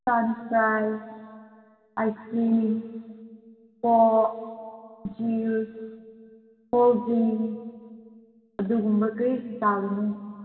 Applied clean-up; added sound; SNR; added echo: none; none; none; reverberation time 2.2 s.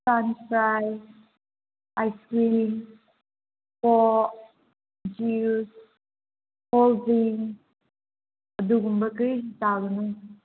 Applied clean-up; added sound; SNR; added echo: none; none; none; none.